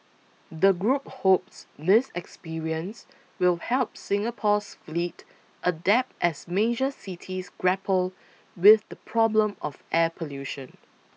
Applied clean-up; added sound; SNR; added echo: none; none; none; none.